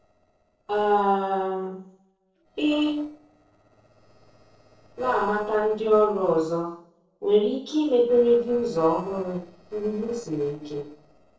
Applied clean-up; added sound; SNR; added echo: neural separator model SepFormer DNS4.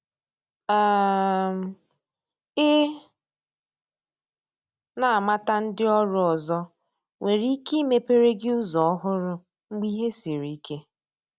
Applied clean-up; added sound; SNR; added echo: none; none; none; none.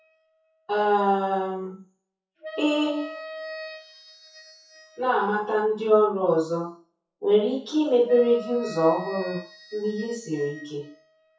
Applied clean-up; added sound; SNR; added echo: classical method WPE with log-MMSE.